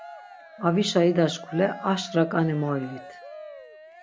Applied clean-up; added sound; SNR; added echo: none; Cheering; 17 dB; none.